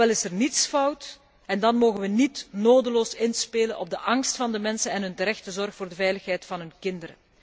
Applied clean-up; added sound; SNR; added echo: none; none; none; none.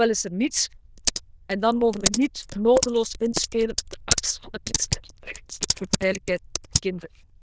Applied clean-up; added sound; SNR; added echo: neural diffusion model UNIVERSE++.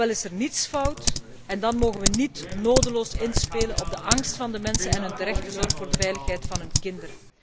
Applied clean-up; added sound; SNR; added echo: none; Typing; 0 dB; none.